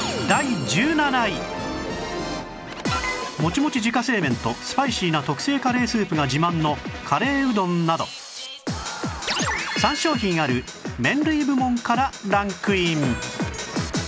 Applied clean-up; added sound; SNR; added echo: none; none; none; none.